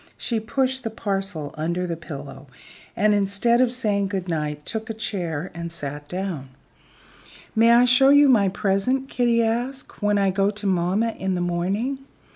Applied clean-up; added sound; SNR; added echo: none; none; none; none.